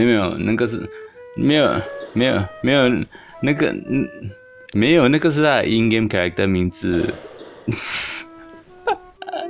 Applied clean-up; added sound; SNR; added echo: none; Wind instrument, woodwind instrument + Cough; 19 dB; none.